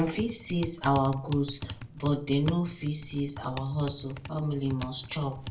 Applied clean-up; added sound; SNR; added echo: none; Typing; 12 dB; reverberation time 0.3 s.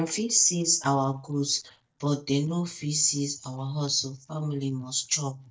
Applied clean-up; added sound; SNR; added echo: neural mask model DeepFilterNet 3.